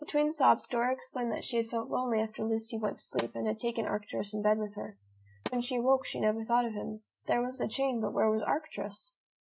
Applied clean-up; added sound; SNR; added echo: neural mask model RNNoise.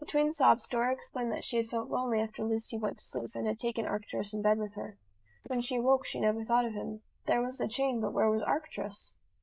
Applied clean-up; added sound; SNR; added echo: neural diffusion model UNIVERSE++.